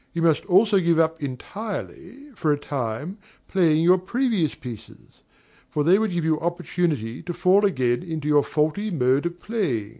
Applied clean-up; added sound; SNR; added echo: none; none; none; none.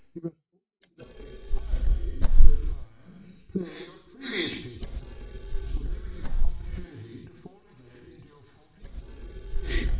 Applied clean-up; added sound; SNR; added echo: neural mask model DeepFilterNet 3.